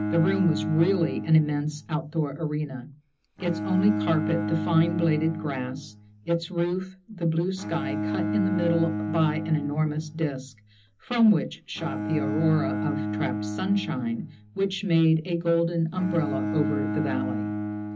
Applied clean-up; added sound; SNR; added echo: none; Bowed string instrument; 5 dB; reverberation time 0.4 s.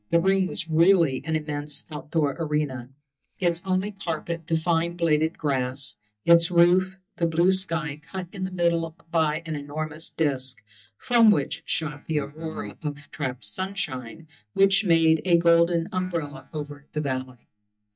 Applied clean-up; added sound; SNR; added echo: neural mask model DeepFilterNet 3.